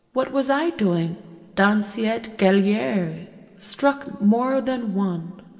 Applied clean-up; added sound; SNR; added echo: none; none; none; reverberation time 1.5 s.